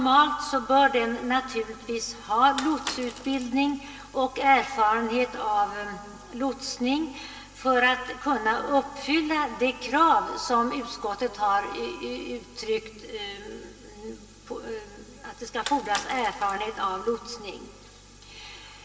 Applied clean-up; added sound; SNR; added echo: none; Bicycle; 14 dB; reverberation time 2.8 s.